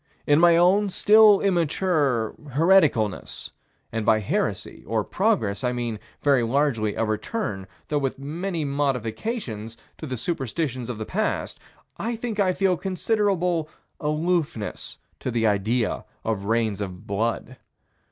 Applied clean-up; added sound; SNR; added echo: none; none; none; none.